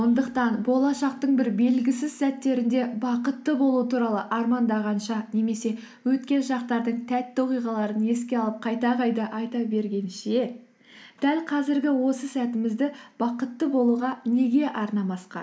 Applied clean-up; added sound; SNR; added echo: none; none; none; none.